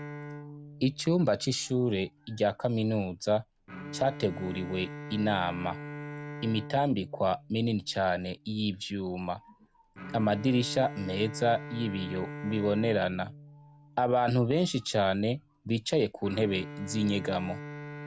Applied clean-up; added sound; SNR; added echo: none; Bowed string instrument; 13 dB; none.